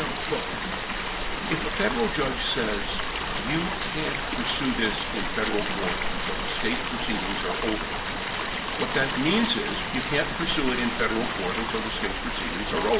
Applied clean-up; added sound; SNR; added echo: none; Stream; 2 dB; reverberation time 0.5 s.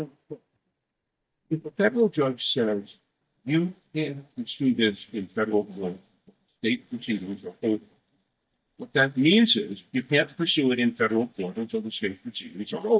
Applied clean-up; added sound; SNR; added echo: neural mask model DeepFilterNet 3.